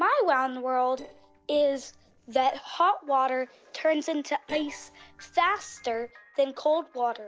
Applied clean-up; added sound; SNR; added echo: neural separator model SepFormer DNS4.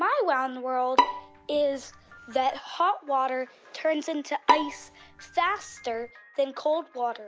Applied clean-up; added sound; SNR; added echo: none; Bowed string instrument; 2 dB; none.